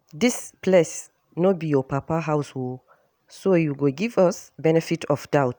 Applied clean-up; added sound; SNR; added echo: none; none; none; none.